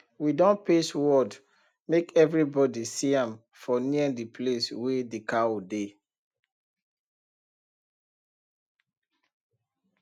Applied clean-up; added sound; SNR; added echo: none; none; none; none.